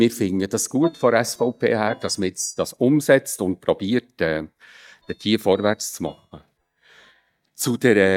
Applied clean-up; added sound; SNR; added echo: neural mask model DeepFilterNet 3.